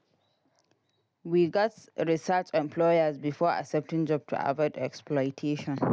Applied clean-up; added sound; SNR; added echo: none; none; none; none.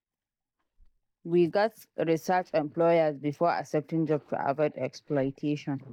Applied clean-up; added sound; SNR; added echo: neural mask model DeepFilterNet 3.